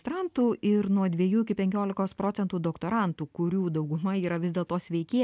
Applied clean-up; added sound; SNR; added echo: none; none; none; none.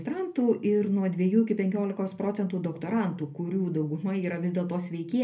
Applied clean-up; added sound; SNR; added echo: none; none; none; reverberation time 0.3 s.